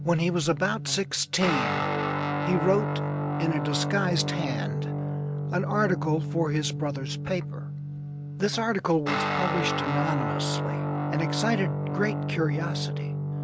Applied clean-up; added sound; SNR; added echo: none; Guitar; 0 dB; none.